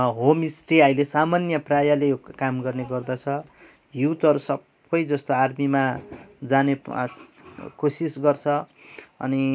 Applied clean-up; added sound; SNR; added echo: none; none; none; none.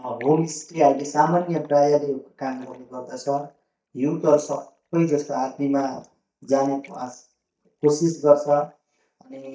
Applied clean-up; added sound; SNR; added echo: neural mask model DeepFilterNet 3.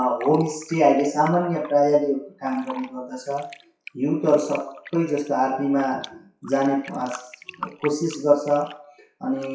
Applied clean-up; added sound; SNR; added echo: classical method WPE with log-MMSE.